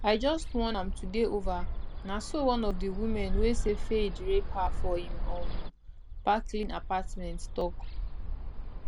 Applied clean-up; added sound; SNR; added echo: none; Bird; -1 dB; none.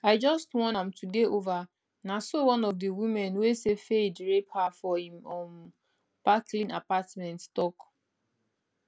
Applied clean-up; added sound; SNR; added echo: none; none; none; none.